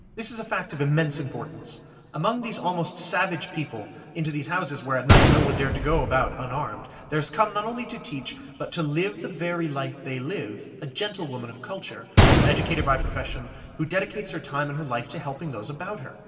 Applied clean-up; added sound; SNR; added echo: none; Gunshot, gunfire; -1 dB; reverberation time 2.6 s.